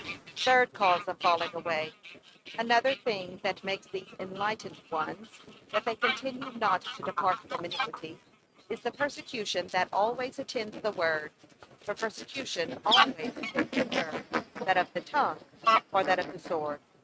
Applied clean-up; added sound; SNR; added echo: neural mask model RNNoise.